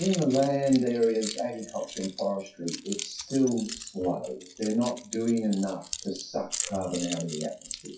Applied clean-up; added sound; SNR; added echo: classical method WPE with log-MMSE.